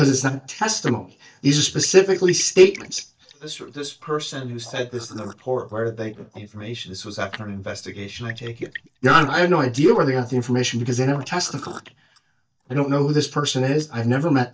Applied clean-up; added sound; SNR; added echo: neural mask model DeepFilterNet 3.